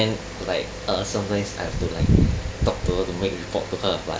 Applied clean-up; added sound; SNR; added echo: none; none; none; none.